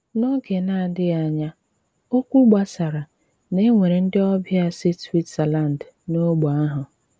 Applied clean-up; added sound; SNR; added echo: none; none; none; none.